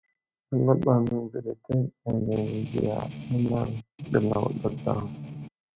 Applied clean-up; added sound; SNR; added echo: neural mask model RNNoise.